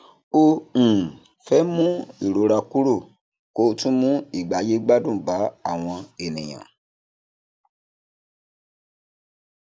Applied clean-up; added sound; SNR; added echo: none; none; none; none.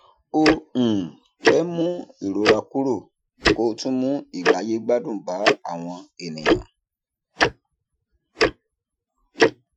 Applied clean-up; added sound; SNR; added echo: classical method Wiener filter.